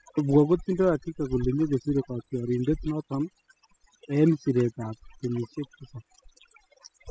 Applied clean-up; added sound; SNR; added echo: classical method spectral subtraction.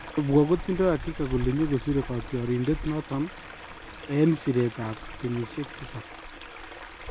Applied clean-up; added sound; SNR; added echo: none; Bird vocalization, bird call, bird song + Stream; 11 dB; none.